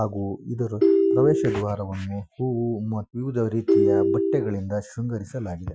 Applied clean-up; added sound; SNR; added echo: classical method Wiener filter.